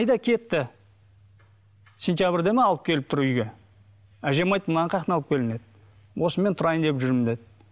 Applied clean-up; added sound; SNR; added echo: none; none; none; none.